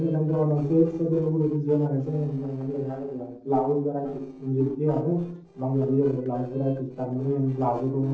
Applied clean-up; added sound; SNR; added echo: neural separator model SepFormer DNS4.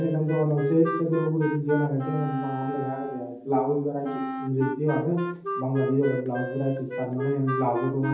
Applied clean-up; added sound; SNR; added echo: none; Wind instrument, woodwind instrument; 6 dB; reverberation time 0.7 s.